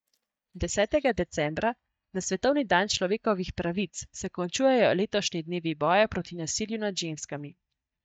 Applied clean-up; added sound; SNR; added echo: neural mask model DeepFilterNet 3.